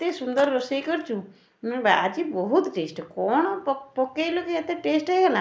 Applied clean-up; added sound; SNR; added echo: neural mask model Resemble Enhance denoiser.